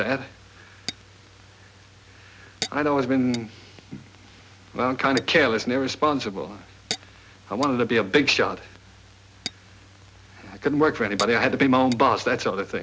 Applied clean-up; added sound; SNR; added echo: none; Tap / Glass; 17 dB; none.